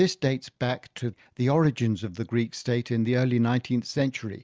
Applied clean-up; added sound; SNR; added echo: none; none; none; none.